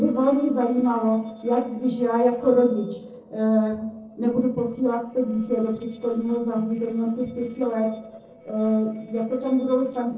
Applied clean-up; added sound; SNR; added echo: neural separator model SepFormer DNS4.